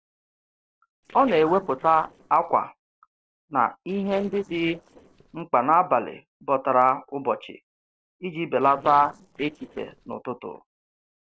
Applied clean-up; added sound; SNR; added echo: neural separator model SepFormer DNS4.